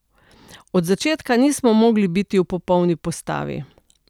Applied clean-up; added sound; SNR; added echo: none; none; none; none.